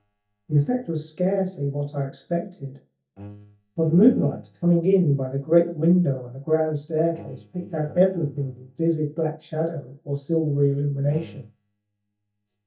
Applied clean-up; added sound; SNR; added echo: neural mask model DeepFilterNet 3.